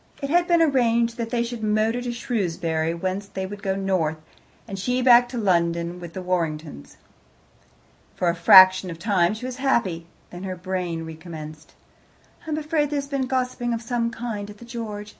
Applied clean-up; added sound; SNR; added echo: none; none; none; none.